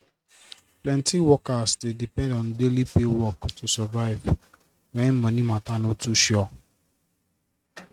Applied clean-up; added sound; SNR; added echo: neural mask model RNNoise.